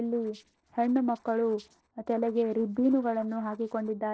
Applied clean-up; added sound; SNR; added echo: neural separator model SepFormer DNS4.